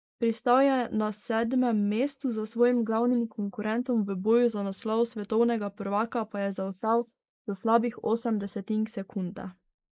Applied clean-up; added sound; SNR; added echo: neural mask model Resemble Enhance denoiser.